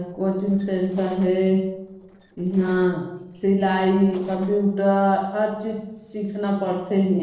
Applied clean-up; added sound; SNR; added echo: neural separator model SepFormer DNS4.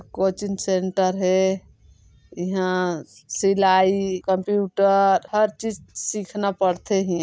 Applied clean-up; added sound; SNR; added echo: none; none; none; none.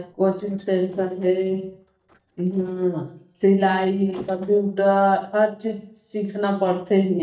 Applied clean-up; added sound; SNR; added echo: neural mask model DeepFilterNet 3.